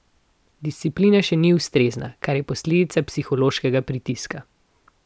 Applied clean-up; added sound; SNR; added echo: none; none; none; none.